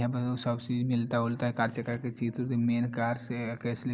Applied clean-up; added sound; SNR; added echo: none; none; none; none.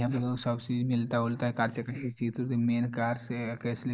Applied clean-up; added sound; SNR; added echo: neural mask model Resemble Enhance denoiser.